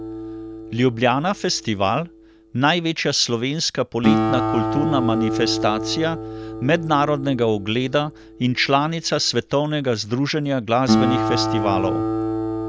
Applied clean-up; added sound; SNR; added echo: none; Acoustic guitar; 4 dB; none.